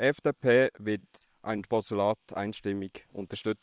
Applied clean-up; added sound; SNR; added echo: neural separator model SepFormer WHAM!.